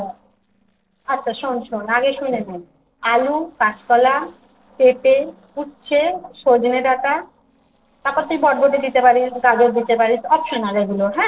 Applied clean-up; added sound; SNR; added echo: neural separator model SepFormer DNS4.